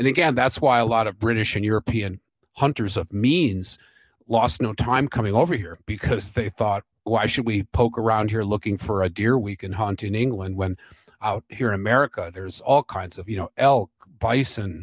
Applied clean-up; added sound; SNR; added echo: none; none; none; none.